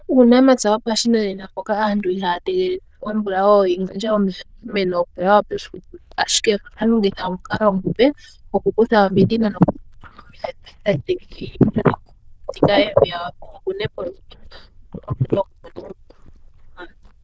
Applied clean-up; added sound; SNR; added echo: neural diffusion model UNIVERSE++.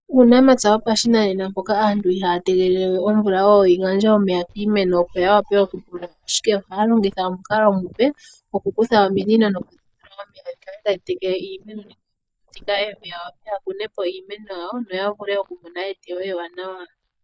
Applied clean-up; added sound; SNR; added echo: neural mask model DeepFilterNet 3.